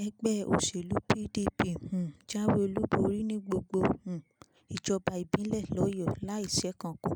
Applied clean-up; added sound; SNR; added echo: none; none; none; none.